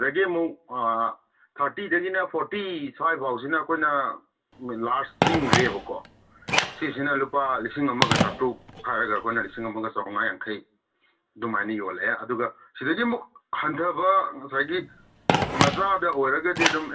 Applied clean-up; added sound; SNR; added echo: none; Telephone; 5 dB; reverberation time 0.1 s.